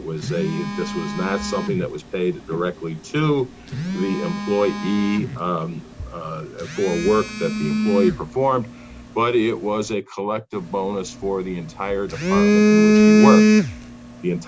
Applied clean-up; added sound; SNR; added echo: none; Telephone; -2 dB; none.